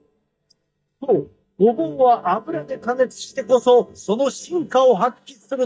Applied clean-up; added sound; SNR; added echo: neural mask model DeepFilterNet 3.